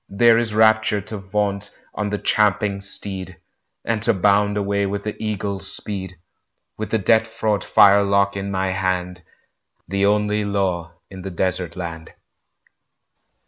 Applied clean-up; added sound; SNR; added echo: none; none; none; none.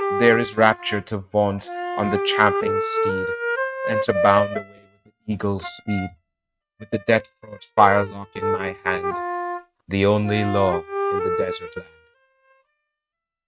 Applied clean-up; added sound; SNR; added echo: neural mask model RNNoise.